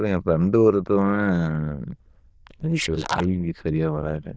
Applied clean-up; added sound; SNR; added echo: neural diffusion model UNIVERSE++.